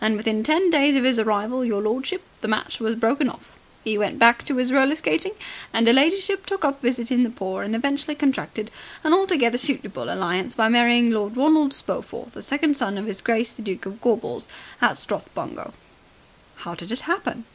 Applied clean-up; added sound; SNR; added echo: none; none; none; none.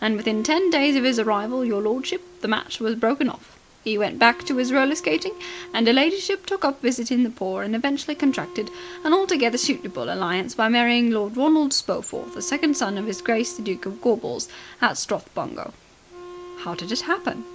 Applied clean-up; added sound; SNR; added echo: none; Wind instrument, woodwind instrument; 19 dB; none.